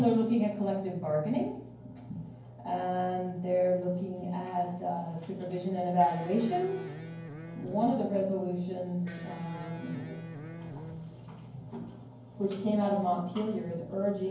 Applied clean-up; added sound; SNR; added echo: none; Electric guitar; 12 dB; reverberation time 0.9 s.